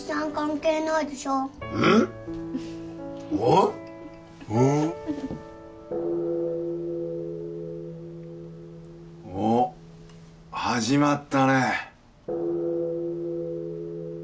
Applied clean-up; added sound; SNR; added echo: none; none; none; none.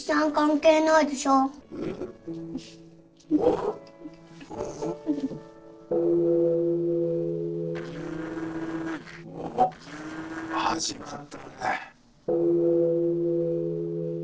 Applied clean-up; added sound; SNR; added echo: neural separator model SepFormer DNS4.